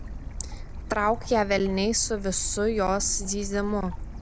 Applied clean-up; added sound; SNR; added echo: none; Stream / Bird; 8 dB; none.